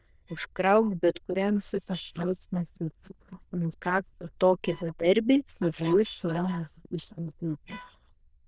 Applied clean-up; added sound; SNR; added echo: neural diffusion model UNIVERSE++.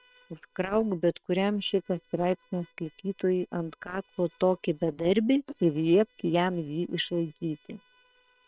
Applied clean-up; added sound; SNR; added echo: neural separator model SepFormer WHAM!.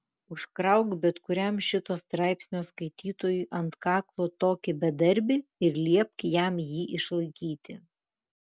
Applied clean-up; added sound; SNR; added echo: none; none; none; none.